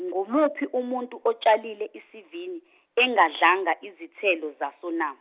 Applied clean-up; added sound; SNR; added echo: none; none; none; none.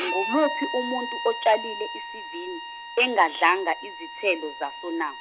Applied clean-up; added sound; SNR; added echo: none; Bowed string instrument; 8 dB; none.